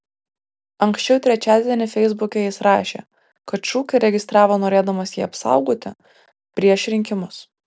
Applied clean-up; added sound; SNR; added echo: none; none; none; none.